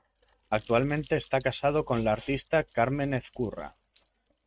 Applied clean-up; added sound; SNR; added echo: neural mask model RNNoise.